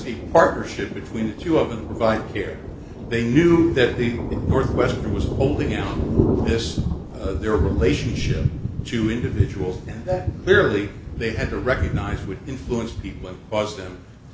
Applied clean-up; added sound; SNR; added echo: none; Thunder; 3 dB; none.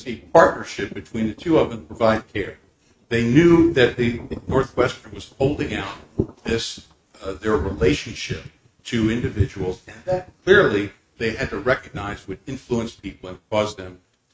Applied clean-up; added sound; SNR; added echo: neural mask model RNNoise.